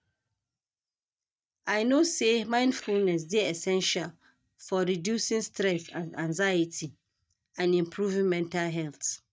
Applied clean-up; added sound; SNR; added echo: neural mask model DeepFilterNet 3.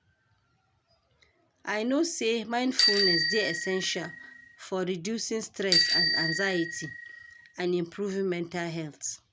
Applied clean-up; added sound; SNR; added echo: none; Bicycle bell; -1 dB; none.